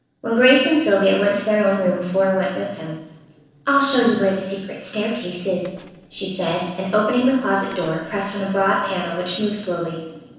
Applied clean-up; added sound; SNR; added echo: neural separator model SepFormer DNS4.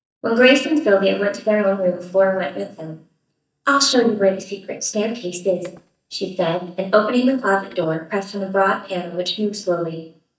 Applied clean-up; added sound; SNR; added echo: neural mask model DeepFilterNet 3.